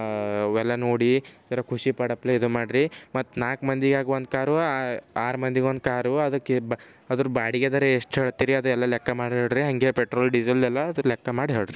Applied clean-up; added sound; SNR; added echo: none; none; none; none.